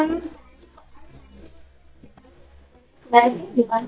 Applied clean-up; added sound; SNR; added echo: neural mask model DeepFilterNet 3.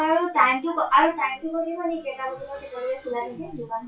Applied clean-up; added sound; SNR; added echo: classical method WPE with log-MMSE.